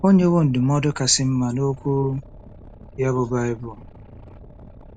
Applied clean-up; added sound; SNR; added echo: none; Boat, Water vehicle; 20 dB; none.